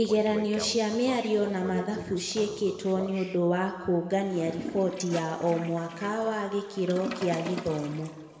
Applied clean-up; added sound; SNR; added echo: none; Toilet flush; 12 dB; reverberation time 1.9 s.